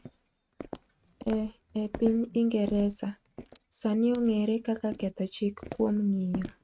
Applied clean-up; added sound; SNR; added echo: neural mask model RNNoise.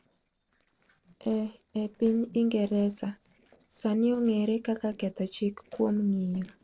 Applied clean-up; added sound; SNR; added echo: neural separator model SepFormer DNS4.